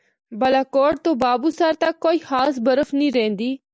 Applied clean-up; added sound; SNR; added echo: none; none; none; none.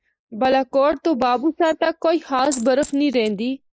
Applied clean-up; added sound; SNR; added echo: neural mask model Resemble Enhance denoiser.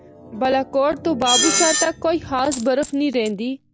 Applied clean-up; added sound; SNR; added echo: none; Screech + Coin (dropping); 4 dB; none.